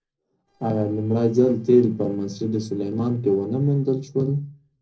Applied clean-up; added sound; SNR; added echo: neural separator model SepFormer DNS4.